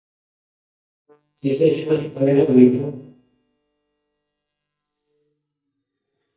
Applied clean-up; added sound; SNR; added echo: neural mask model DeepFilterNet 3.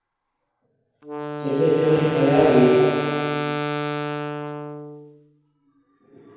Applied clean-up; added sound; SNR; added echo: none; Wind instrument, woodwind instrument; 6 dB; reverberation time 2.2 s.